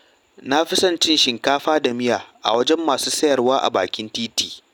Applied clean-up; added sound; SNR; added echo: none; none; none; none.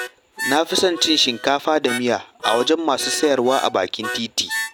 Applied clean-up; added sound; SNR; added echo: none; Harmonica; 10 dB; none.